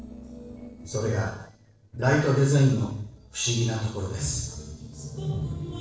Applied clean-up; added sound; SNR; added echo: neural separator model SepFormer DNS4.